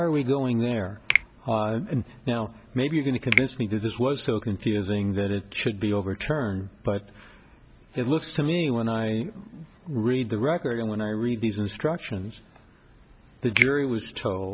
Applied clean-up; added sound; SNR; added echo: none; Finger snapping; 3 dB; none.